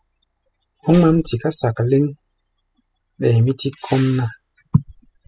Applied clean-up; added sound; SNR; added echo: classical method spectral subtraction.